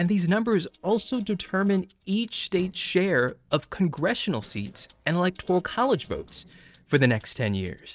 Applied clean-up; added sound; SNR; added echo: neural separator model SepFormer DNS4.